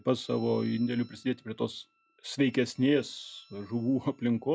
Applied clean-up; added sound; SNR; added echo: classical method log-MMSE.